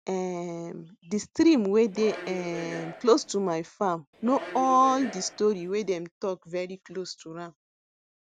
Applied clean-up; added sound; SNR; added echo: none; Subway, metro, underground; 13 dB; none.